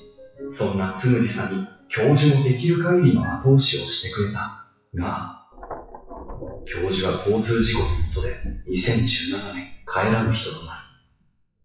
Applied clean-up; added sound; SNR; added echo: classical method WPE with log-MMSE.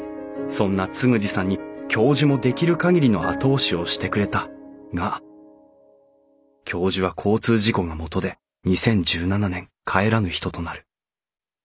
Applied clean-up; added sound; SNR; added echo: none; none; none; none.